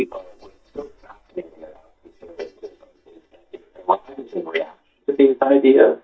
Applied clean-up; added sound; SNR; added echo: neural mask model DeepFilterNet 3.